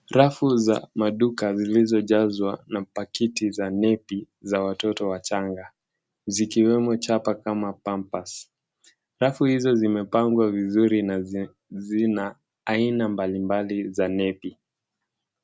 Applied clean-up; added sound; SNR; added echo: none; none; none; none.